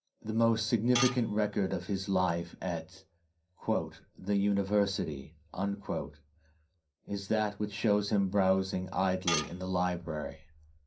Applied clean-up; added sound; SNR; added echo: none; Tools; 5 dB; reverberation time 0.3 s.